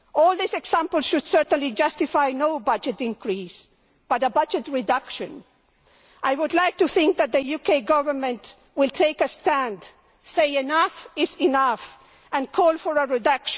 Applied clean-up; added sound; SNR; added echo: none; none; none; none.